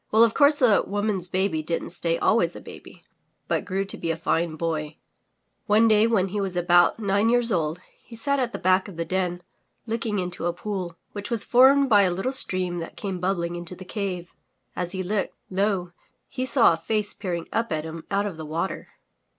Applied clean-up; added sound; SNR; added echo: none; none; none; none.